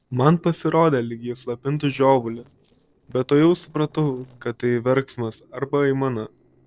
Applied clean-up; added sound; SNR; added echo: neural separator model SepFormer DNS4.